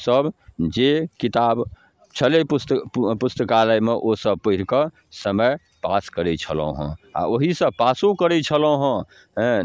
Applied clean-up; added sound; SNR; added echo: none; none; none; none.